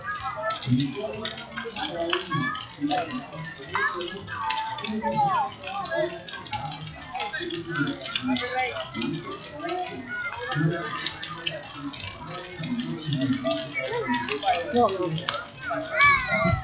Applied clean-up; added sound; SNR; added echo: classical method WPE with log-MMSE.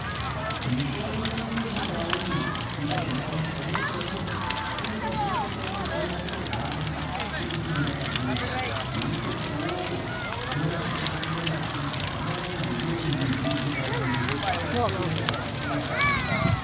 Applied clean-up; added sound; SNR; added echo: none; Crackle; -3 dB; reverberation time 1.2 s.